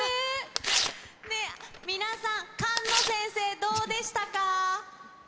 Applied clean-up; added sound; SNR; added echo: none; Tearing; 4 dB; none.